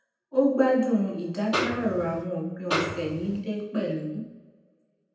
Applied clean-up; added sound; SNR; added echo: none; Snare drum; 3 dB; reverberation time 0.9 s.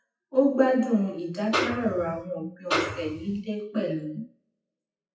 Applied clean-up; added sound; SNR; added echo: classical method WPE with log-MMSE.